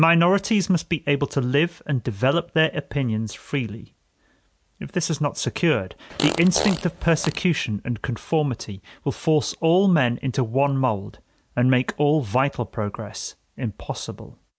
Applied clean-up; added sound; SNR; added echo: none; Fart; 6 dB; none.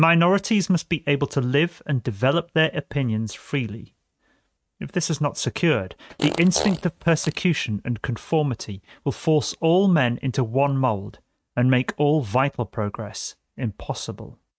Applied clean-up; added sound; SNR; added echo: neural mask model RNNoise.